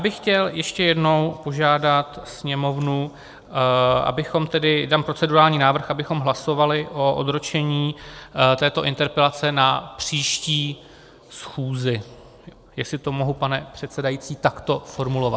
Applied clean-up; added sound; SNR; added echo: none; none; none; none.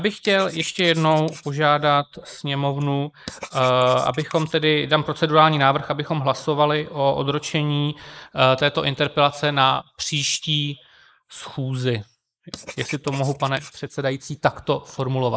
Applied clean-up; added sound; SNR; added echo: neural mask model Resemble Enhance denoiser.